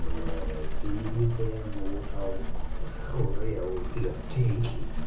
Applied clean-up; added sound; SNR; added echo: none; Rain; -4 dB; reverberation time 0.6 s.